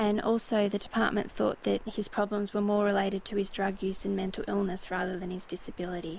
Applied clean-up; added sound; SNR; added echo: none; Water; 16 dB; none.